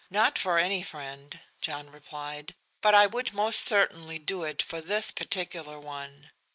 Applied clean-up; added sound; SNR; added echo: neural mask model Resemble Enhance denoiser.